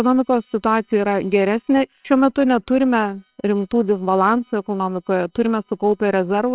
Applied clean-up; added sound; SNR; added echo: neural separator model SepFormer WHAMR!.